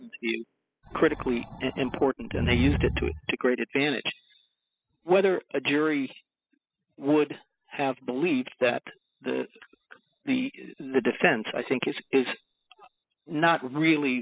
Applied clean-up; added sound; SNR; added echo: classical method spectral subtraction.